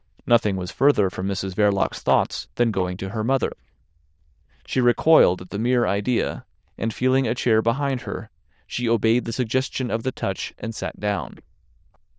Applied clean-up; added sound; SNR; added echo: neural diffusion model UNIVERSE++.